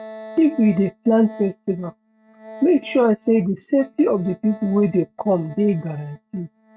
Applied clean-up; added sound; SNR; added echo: neural mask model RNNoise.